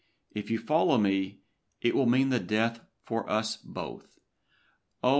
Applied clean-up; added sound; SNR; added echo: none; none; none; none.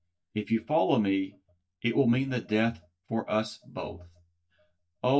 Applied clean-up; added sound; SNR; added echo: neural mask model DeepFilterNet 3.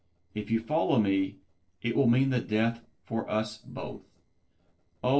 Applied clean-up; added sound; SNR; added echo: neural separator model SepFormer DNS4.